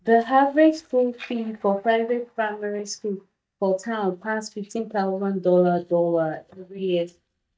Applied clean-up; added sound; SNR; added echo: neural mask model DeepFilterNet 3.